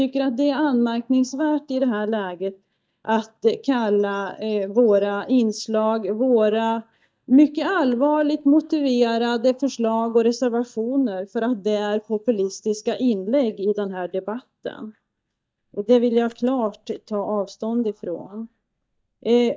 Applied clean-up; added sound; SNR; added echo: neural mask model DeepFilterNet 3.